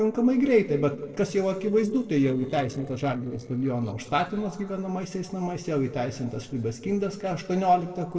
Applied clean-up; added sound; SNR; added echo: neural separator model SepFormer DNS4.